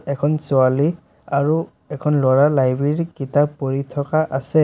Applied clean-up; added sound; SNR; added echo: none; none; none; none.